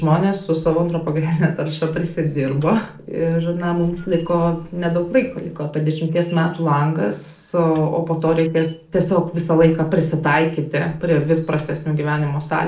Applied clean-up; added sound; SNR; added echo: neural separator model SepFormer DNS4.